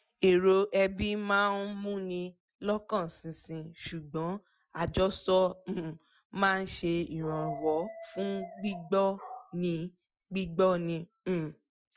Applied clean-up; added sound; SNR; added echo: classical method Wiener filter.